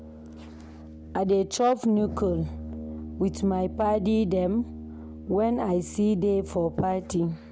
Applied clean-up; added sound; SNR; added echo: none; Brass instrument; 12 dB; none.